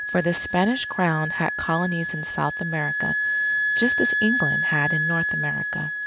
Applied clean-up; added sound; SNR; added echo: none; Wind instrument, woodwind instrument; 0 dB; none.